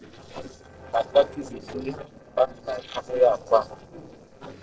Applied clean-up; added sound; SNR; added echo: neural separator model SepFormer DNS4.